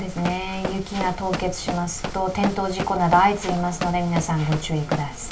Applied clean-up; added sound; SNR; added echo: none; Run; 7 dB; reverberation time 0.2 s.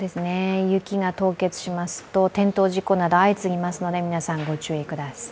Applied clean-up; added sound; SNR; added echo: none; none; none; none.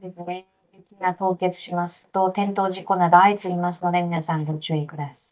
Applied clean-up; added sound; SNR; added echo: neural mask model DeepFilterNet 3.